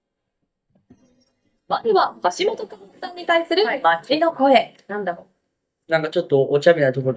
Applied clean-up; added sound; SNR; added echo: neural mask model DeepFilterNet 3.